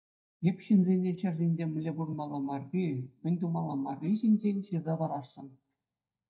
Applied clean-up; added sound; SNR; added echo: neural mask model DeepFilterNet 3.